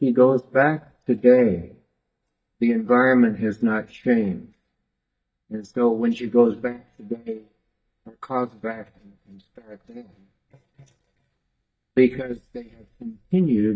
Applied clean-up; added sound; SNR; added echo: neural mask model DeepFilterNet 3.